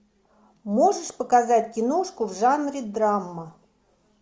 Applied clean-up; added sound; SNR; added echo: none; none; none; none.